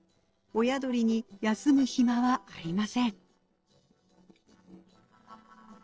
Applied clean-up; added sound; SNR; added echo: neural separator model SepFormer DNS4.